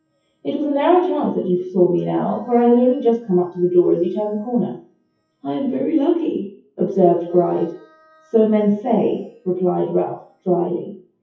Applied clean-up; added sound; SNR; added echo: classical method WPE with log-MMSE.